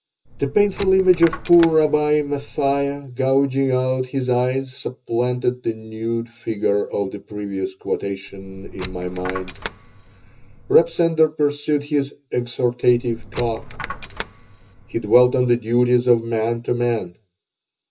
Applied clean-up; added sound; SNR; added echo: none; Coin (dropping); 14 dB; reverberation time 0.2 s.